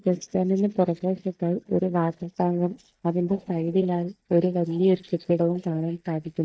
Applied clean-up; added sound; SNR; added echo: neural mask model DeepFilterNet 3.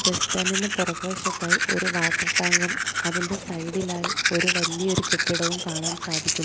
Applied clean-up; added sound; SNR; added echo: none; Domestic sounds, home sounds; -3 dB; none.